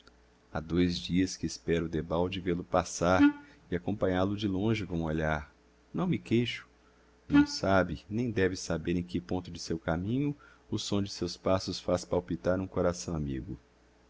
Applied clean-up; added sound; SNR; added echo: none; Wind instrument, woodwind instrument; -4 dB; none.